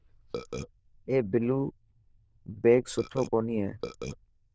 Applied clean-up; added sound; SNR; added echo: neural diffusion model UNIVERSE++.